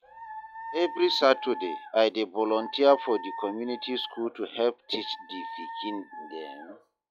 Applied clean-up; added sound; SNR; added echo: classical method log-MMSE.